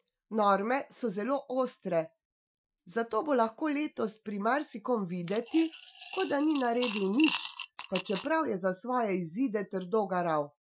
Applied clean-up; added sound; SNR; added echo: classical method Wiener filter.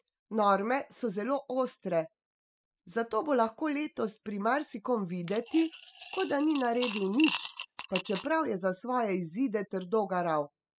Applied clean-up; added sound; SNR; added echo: classical method spectral subtraction.